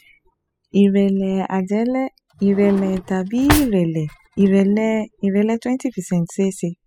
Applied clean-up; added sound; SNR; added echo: classical method spectral subtraction.